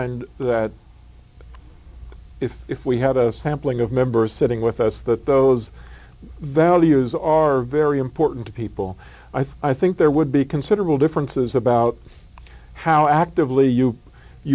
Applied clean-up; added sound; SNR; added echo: none; none; none; none.